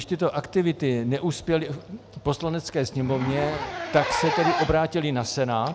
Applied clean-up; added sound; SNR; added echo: none; Zipper (clothing); 7 dB; none.